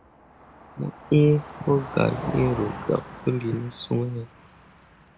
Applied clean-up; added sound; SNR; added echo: none; Car passing by; 13 dB; none.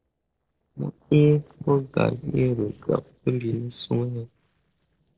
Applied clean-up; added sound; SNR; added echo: neural separator model SepFormer DNS4.